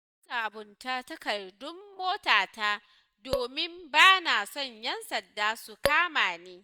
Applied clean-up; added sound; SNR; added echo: neural mask model DeepFilterNet 3.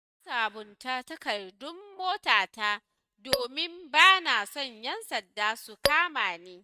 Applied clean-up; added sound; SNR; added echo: neural mask model RNNoise.